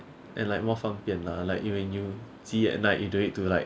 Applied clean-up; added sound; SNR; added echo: none; none; none; none.